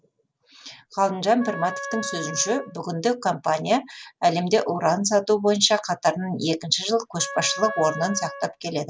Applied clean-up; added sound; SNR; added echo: none; Wind instrument, woodwind instrument; 12 dB; none.